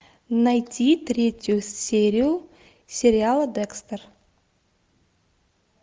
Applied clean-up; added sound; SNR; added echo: none; none; none; none.